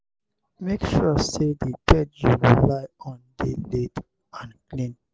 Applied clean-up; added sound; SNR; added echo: none; none; none; none.